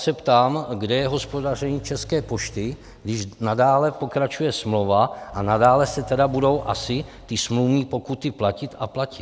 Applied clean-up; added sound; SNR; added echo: none; Engine / Car; 19 dB; none.